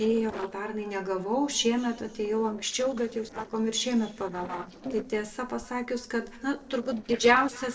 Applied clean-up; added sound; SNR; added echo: neural separator model SepFormer DNS4.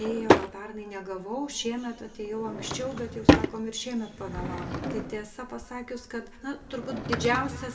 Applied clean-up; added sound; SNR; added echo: none; Drawer open or close / Wood; -3 dB; reverberation time 1.6 s.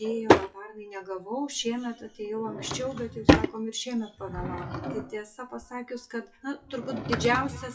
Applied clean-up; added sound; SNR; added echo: classical method WPE with log-MMSE.